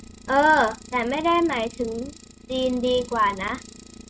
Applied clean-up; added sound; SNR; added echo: neural mask model RNNoise.